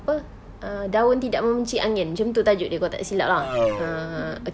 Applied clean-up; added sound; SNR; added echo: none; Race car, auto racing; 5 dB; none.